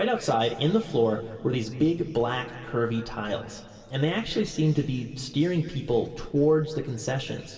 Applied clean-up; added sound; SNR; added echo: none; none; none; reverberation time 2.4 s.